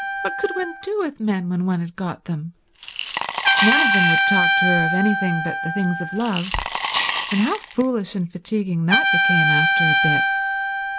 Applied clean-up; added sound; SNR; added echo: none; Coin (dropping) / Glass + Trumpet; -4 dB; none.